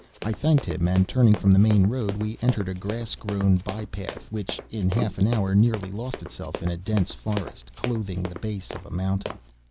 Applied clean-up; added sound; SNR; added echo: none; Run; 13 dB; none.